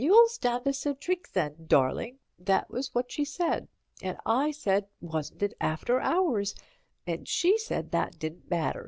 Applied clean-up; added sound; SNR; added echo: none; none; none; none.